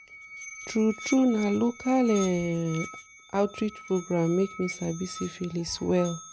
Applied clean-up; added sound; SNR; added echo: none; Musical instrument; 15 dB; none.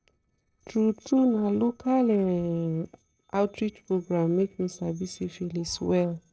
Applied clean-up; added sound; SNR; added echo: neural separator model SepFormer DNS4.